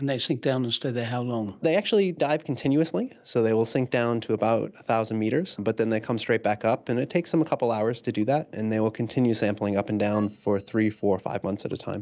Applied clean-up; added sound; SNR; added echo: neural mask model DeepFilterNet 3.